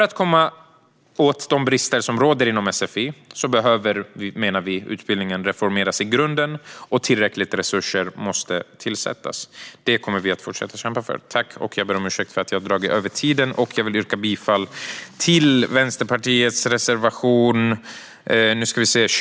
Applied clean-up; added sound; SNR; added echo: none; none; none; none.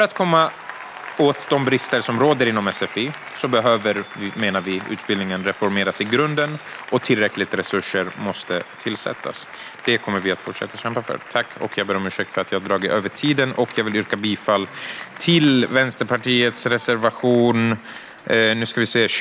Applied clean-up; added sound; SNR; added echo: none; Applause; 17 dB; none.